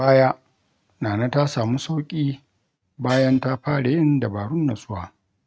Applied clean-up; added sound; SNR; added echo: neural mask model RNNoise.